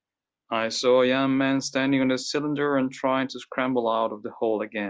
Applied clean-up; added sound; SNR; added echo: none; none; none; none.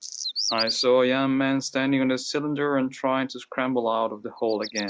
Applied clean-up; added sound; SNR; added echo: neural mask model RNNoise.